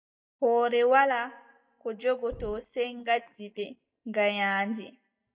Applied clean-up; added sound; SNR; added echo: neural mask model DeepFilterNet 3.